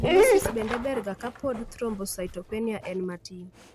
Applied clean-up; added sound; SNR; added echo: none; Dog; -4 dB; none.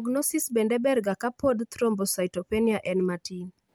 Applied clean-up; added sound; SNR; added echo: none; none; none; none.